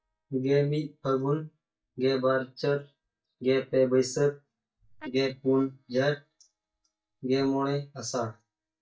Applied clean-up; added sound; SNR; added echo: neural mask model DeepFilterNet 3.